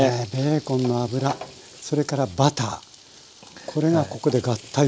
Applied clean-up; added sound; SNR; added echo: none; none; none; none.